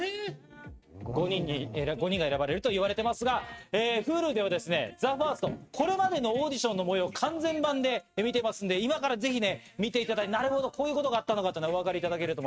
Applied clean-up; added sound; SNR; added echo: neural mask model RNNoise.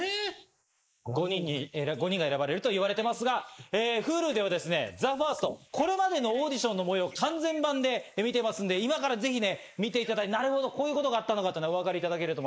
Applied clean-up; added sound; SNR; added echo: neural mask model Resemble Enhance denoiser.